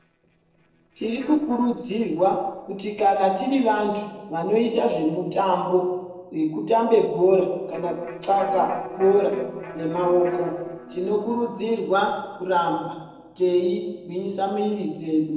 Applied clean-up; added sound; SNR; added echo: neural separator model SepFormer DNS4.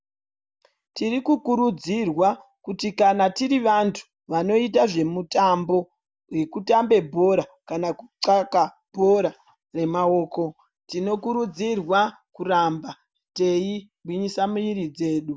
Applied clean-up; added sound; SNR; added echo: none; none; none; none.